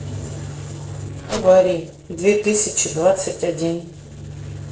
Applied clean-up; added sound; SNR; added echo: neural separator model SepFormer DNS4.